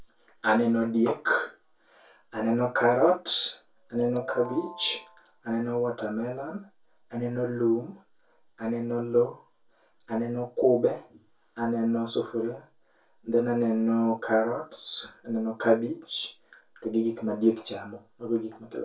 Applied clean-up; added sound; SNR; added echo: none; Ringtone; 15 dB; reverberation time 0.2 s.